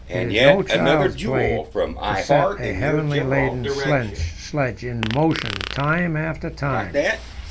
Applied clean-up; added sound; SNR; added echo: none; Fart; 0 dB; none.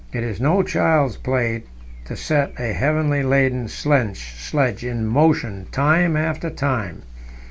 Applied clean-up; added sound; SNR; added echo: none; none; none; none.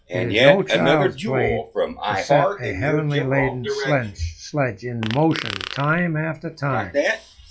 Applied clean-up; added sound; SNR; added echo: classical method log-MMSE.